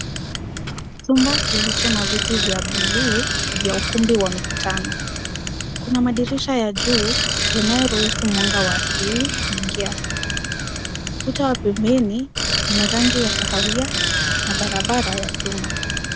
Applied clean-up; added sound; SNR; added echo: none; Bicycle; -1 dB; none.